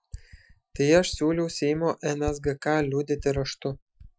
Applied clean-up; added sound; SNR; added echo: classical method Wiener filter.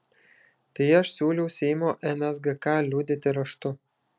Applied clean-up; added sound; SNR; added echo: none; none; none; none.